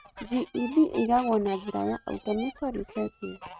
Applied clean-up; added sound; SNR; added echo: neural mask model RNNoise.